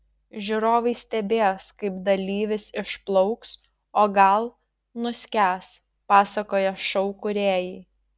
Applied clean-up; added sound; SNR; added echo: none; none; none; none.